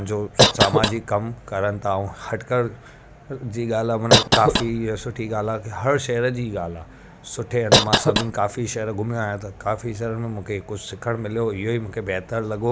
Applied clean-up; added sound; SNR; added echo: none; Cough; -3 dB; none.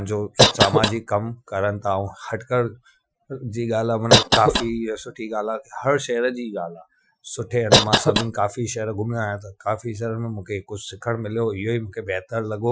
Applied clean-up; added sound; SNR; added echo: classical method Wiener filter.